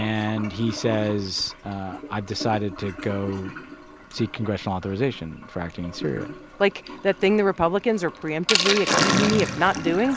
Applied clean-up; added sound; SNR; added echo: none; Sink (filling or washing); 5 dB; none.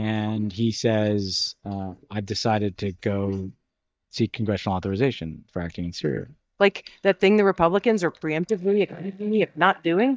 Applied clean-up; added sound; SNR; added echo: neural mask model DeepFilterNet 3.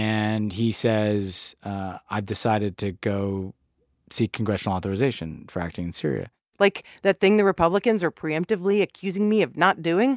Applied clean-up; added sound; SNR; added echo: none; none; none; none.